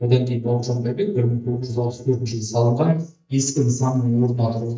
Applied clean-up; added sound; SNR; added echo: neural mask model DeepFilterNet 3.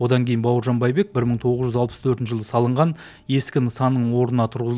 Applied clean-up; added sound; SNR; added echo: none; none; none; none.